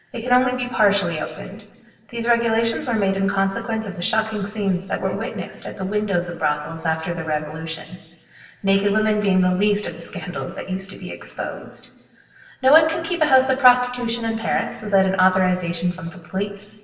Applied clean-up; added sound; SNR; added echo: none; none; none; reverberation time 1.2 s.